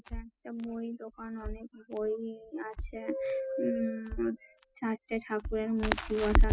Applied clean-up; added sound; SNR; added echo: classical method spectral subtraction.